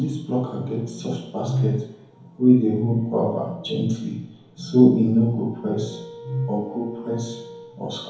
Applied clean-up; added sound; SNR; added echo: none; Wind instrument, woodwind instrument; 18 dB; reverberation time 1.9 s.